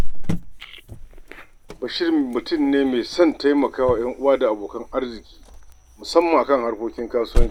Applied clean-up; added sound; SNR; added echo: none; Cricket; 2 dB; none.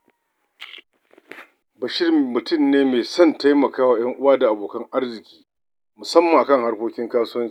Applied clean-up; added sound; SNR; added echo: none; none; none; none.